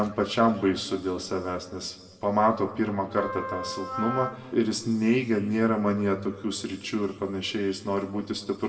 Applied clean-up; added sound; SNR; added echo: none; Wind instrument, woodwind instrument; 8 dB; reverberation time 1.4 s.